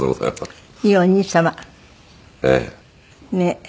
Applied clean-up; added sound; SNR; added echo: none; none; none; none.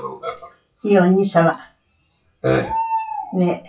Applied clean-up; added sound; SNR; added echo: classical method WPE with log-MMSE.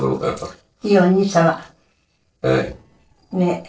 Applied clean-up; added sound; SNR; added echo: neural separator model SepFormer DNS4.